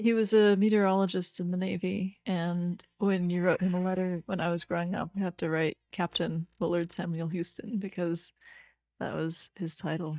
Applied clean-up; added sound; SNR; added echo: neural mask model DeepFilterNet 3.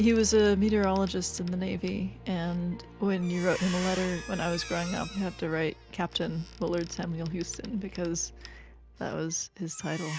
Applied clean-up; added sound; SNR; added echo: none; Squeak; 17 dB; none.